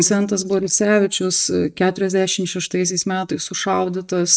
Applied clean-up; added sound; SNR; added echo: neural mask model DeepFilterNet 3.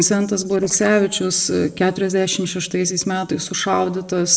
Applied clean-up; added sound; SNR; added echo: neural separator model SepFormer DNS4.